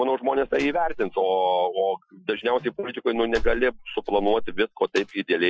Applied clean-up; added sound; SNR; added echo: classical method Wiener filter.